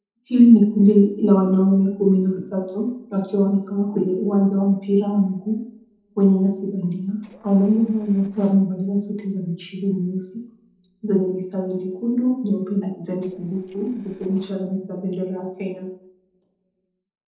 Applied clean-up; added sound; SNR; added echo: neural separator model SepFormer DNS4.